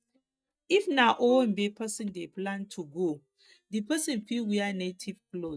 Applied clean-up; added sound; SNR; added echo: neural mask model DeepFilterNet 3.